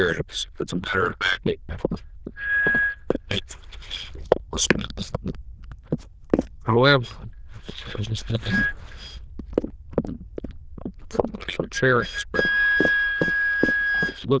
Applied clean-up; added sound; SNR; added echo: neural diffusion model UNIVERSE++.